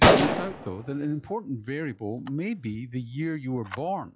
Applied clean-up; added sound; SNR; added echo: classical method log-MMSE.